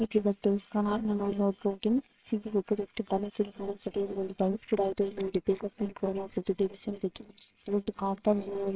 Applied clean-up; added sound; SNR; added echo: neural separator model SepFormer WHAMR!.